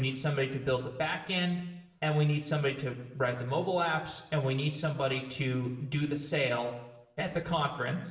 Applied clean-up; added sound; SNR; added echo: none; none; none; reverberation time 0.9 s.